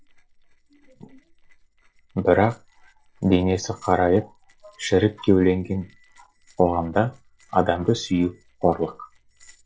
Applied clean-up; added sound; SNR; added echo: neural separator model SepFormer DNS4.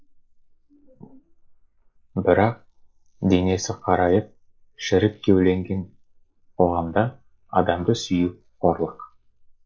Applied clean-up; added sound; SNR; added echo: neural mask model Resemble Enhance denoiser.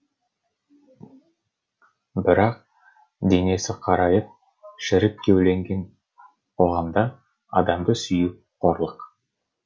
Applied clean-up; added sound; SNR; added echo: none; none; none; none.